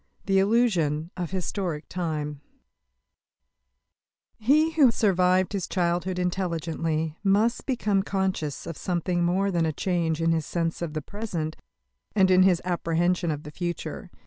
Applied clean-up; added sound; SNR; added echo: none; none; none; none.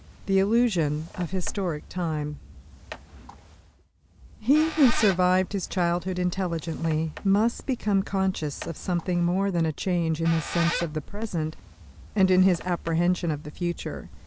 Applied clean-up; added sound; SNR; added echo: none; Squeak; 15 dB; none.